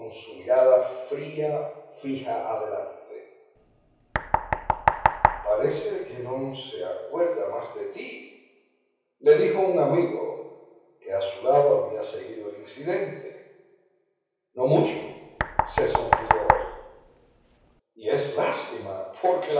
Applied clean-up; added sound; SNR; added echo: none; Knock; 0 dB; reverberation time 0.9 s.